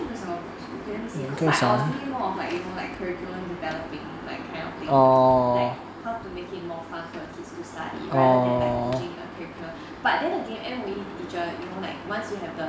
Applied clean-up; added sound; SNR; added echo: none; none; none; none.